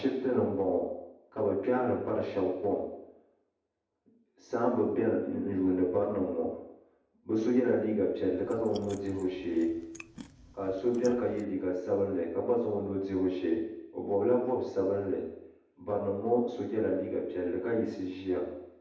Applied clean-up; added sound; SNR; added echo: none; Chewing, mastication; 19 dB; reverberation time 0.8 s.